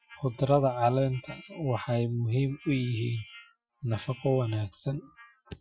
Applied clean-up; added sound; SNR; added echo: classical method Wiener filter.